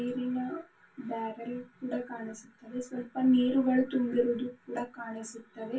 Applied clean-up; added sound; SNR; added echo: none; none; none; reverberation time 0.2 s.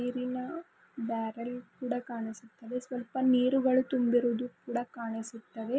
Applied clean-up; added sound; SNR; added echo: none; none; none; none.